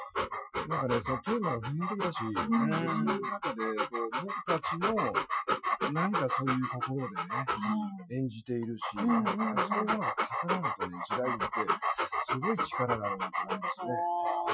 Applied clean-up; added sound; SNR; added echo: classical method Wiener filter.